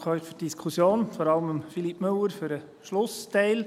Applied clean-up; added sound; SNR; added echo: none; none; none; none.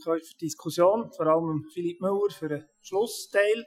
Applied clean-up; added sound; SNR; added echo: classical method Wiener filter.